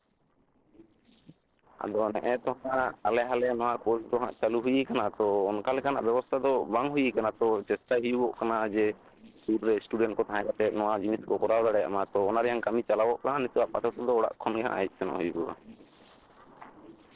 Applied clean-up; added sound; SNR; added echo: neural separator model SepFormer DNS4.